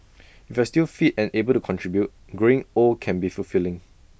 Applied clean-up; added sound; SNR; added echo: none; none; none; none.